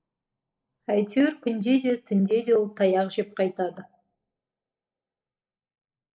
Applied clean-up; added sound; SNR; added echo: neural mask model Resemble Enhance denoiser.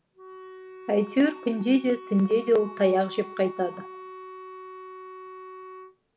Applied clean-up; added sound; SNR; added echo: none; Wind instrument, woodwind instrument; 15 dB; none.